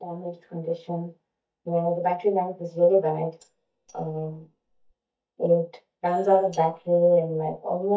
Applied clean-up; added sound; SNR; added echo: neural mask model DeepFilterNet 3.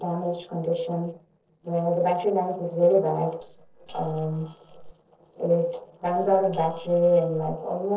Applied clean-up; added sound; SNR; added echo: neural separator model SepFormer DNS4.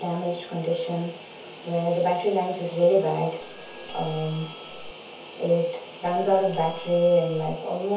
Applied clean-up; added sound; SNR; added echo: none; Doorbell; 17 dB; reverberation time 0.5 s.